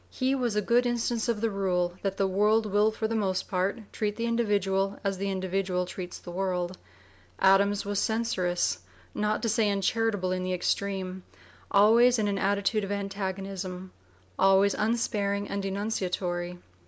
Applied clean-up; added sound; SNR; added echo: none; none; none; none.